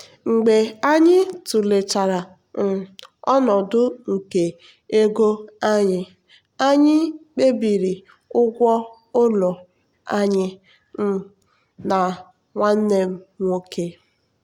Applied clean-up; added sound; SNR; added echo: none; none; none; none.